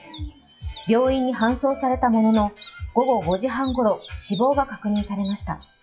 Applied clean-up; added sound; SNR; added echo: classical method WPE with log-MMSE.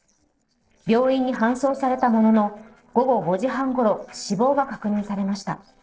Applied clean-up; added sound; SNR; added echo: neural separator model SepFormer DNS4.